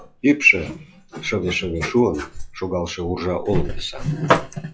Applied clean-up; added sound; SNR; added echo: classical method log-MMSE.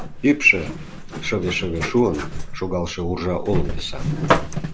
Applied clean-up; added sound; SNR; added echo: none; Zipper (clothing); 3 dB; none.